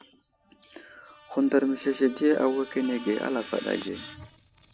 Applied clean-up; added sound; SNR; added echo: none; Screech; 16 dB; none.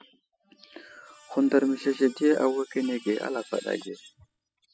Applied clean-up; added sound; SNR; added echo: classical method spectral subtraction.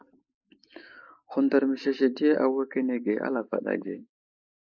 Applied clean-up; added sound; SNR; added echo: neural mask model Resemble Enhance denoiser.